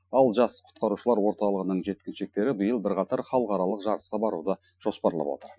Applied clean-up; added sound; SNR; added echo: classical method Wiener filter.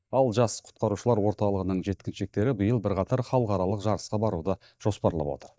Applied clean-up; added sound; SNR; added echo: neural mask model DeepFilterNet 3.